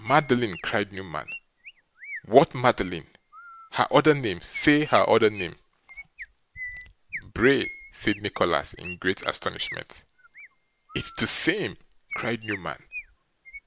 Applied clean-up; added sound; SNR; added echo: none; Chirp, tweet; 17 dB; none.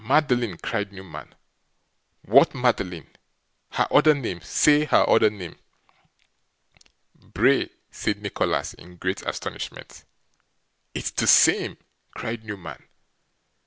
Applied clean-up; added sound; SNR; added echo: none; none; none; none.